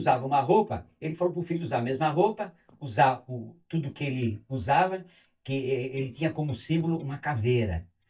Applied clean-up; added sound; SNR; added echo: neural mask model DeepFilterNet 3.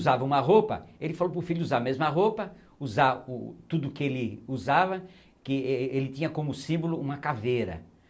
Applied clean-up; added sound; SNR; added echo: none; none; none; none.